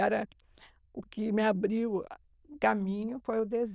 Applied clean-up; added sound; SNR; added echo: neural diffusion model UNIVERSE++.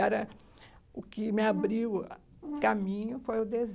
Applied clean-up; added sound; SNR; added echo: none; Brass instrument; 11 dB; none.